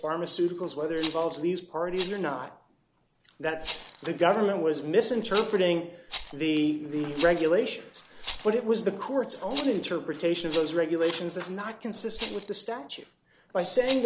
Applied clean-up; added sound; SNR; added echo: none; Rattle; 7 dB; none.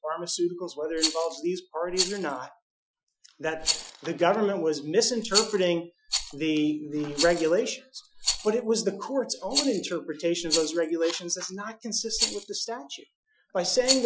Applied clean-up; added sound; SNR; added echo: classical method Wiener filter.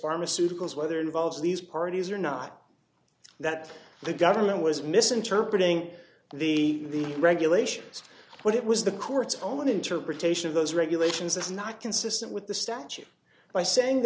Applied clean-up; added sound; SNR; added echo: none; none; none; none.